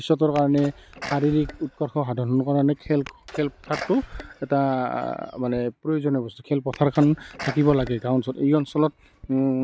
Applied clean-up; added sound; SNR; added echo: none; Sneeze; 17 dB; none.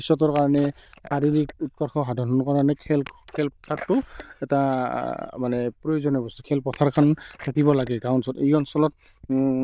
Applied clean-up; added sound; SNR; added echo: neural diffusion model UNIVERSE++.